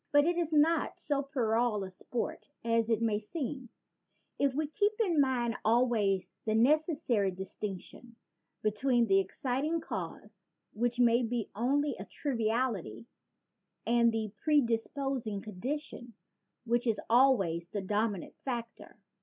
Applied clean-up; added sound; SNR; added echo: none; none; none; none.